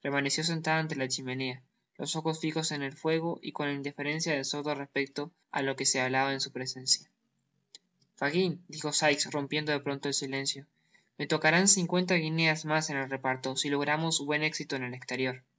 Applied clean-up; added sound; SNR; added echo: none; none; none; none.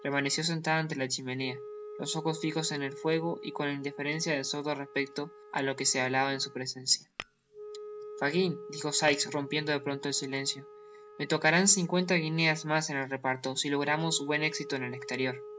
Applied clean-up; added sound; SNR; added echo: none; Tap / Glass + Wind instrument, woodwind instrument; 15 dB; none.